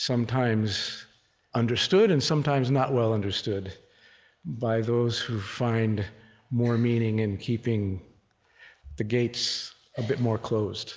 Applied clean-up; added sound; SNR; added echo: none; none; none; none.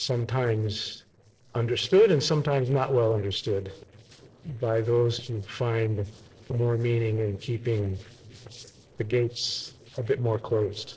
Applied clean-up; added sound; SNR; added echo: neural separator model SepFormer DNS4.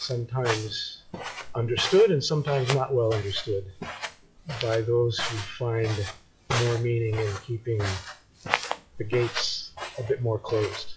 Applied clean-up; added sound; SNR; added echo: classical method WPE with log-MMSE.